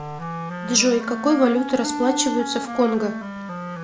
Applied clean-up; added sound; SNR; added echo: none; Wind instrument, woodwind instrument; 7 dB; none.